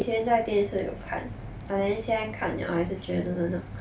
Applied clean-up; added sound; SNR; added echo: none; none; none; none.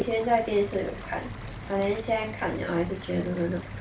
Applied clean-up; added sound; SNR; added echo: none; Stream; 19 dB; none.